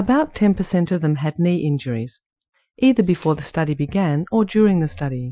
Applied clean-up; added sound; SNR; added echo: classical method Wiener filter.